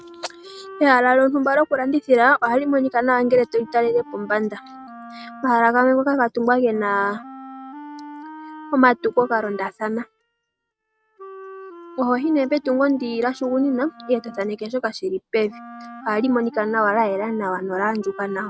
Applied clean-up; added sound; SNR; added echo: neural mask model RNNoise.